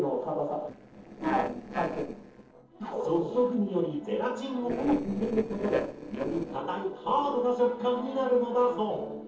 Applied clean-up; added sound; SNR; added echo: neural separator model SepFormer DNS4.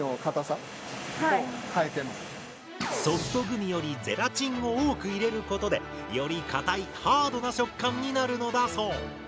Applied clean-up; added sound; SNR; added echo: none; none; none; none.